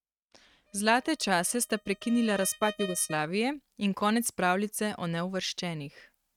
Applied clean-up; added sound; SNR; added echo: neural mask model RNNoise.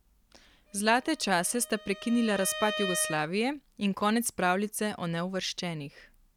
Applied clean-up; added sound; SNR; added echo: none; Bowed string instrument; 10 dB; none.